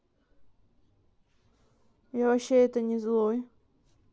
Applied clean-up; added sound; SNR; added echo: none; none; none; none.